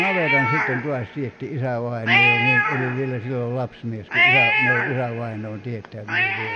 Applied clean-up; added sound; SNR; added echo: none; Cat; -4 dB; none.